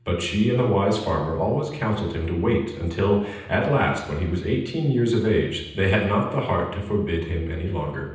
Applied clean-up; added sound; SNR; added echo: none; none; none; reverberation time 0.9 s.